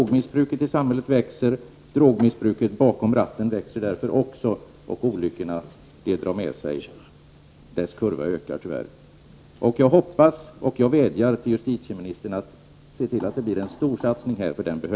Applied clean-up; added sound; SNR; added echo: none; none; none; none.